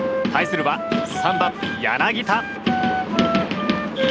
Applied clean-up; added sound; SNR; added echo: none; Wind instrument, woodwind instrument; 4 dB; none.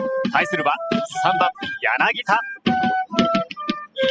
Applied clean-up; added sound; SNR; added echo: classical method spectral subtraction.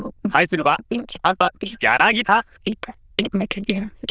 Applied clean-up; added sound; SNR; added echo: neural diffusion model UNIVERSE++.